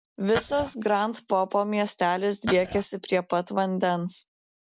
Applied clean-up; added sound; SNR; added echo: none; Glass; 7 dB; none.